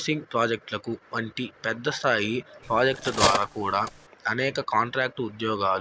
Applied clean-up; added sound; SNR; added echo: none; Cutlery, silverware; 3 dB; none.